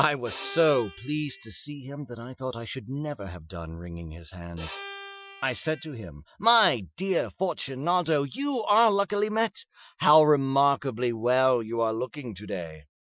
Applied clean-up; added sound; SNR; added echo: classical method Wiener filter.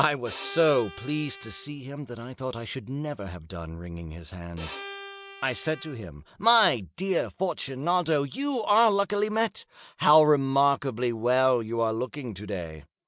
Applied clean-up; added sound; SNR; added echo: none; Bowed string instrument; 16 dB; none.